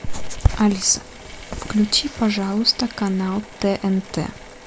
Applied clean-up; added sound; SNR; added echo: none; Drill / Mechanisms; 20 dB; none.